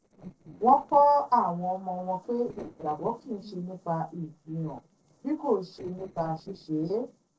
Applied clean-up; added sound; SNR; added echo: neural separator model SepFormer DNS4.